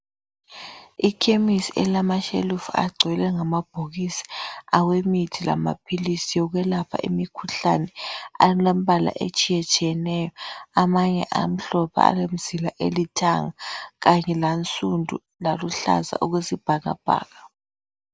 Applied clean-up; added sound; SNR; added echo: none; none; none; none.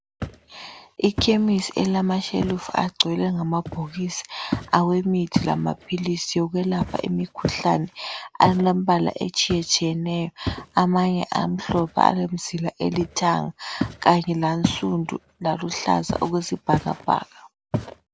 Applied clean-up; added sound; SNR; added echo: none; Walk, footsteps; 10 dB; none.